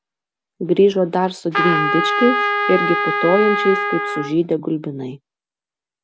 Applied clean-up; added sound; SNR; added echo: none; Trumpet; 0 dB; none.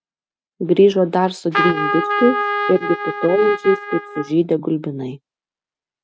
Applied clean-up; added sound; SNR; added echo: neural mask model RNNoise.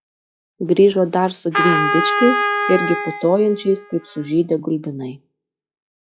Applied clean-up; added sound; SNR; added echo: classical method log-MMSE.